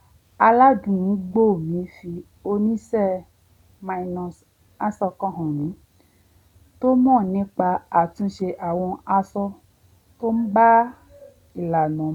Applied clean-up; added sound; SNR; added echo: none; none; none; none.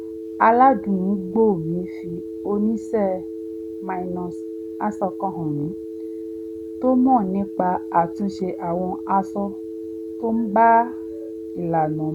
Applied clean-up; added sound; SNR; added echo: none; Telephone; 9 dB; none.